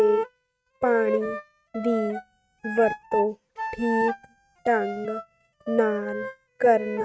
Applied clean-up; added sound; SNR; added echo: neural mask model RNNoise.